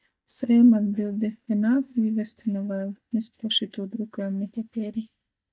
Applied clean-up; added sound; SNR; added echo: neural mask model DeepFilterNet 3.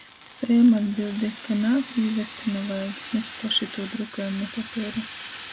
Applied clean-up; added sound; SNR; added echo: none; Fire; 13 dB; none.